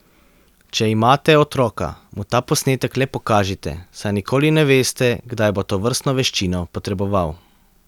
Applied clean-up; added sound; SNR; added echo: none; none; none; none.